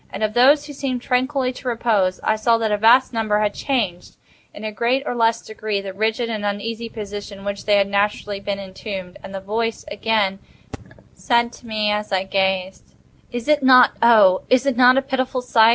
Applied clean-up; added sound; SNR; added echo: none; none; none; none.